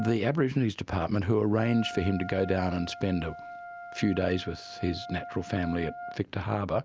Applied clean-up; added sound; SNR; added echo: none; Wind instrument, woodwind instrument; 14 dB; none.